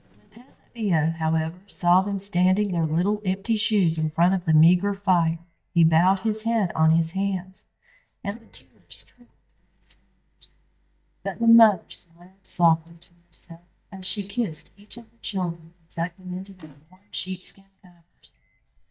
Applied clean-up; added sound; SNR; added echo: neural mask model DeepFilterNet 3.